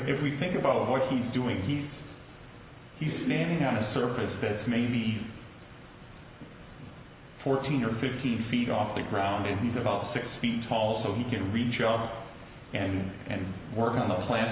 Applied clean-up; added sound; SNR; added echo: none; none; none; none.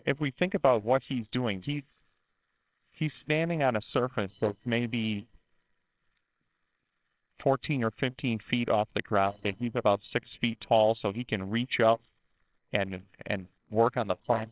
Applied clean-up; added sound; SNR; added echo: neural separator model SepFormer WHAMR!.